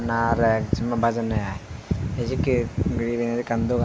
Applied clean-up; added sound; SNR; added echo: none; none; none; none.